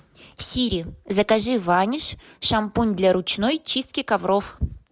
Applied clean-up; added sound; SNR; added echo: none; none; none; none.